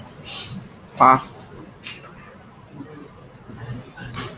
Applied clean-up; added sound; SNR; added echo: none; none; none; none.